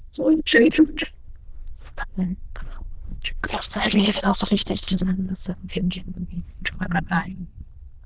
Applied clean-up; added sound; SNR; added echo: neural diffusion model UNIVERSE++.